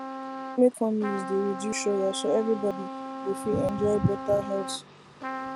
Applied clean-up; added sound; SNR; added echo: none; Trumpet; 9 dB; none.